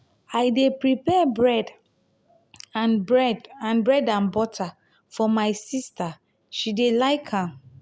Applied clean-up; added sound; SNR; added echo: none; none; none; none.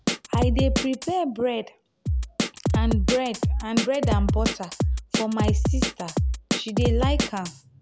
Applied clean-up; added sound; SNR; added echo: none; Drum kit; -4 dB; none.